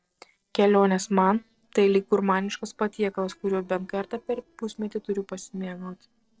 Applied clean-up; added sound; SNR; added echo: neural separator model SepFormer DNS4.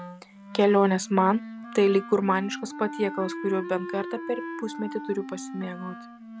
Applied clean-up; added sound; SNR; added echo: none; Wind instrument, woodwind instrument; 11 dB; none.